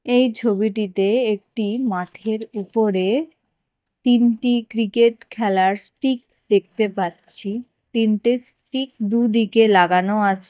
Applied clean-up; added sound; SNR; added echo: neural mask model DeepFilterNet 3.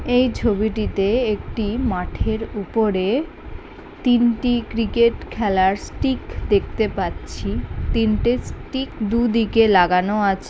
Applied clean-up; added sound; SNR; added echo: none; none; none; none.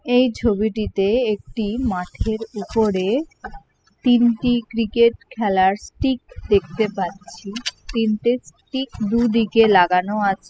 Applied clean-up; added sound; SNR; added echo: classical method spectral subtraction.